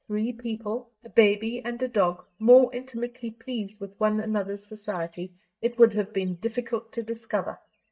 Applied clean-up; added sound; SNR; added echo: neural mask model DeepFilterNet 3.